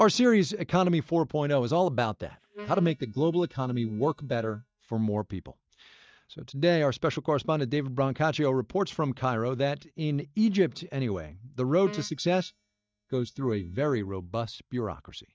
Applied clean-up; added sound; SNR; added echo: neural mask model DeepFilterNet 3.